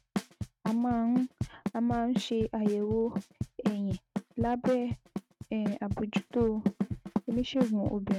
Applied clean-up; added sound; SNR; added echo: neural mask model RNNoise.